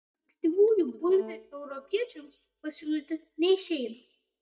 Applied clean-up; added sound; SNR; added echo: neural mask model DeepFilterNet 3.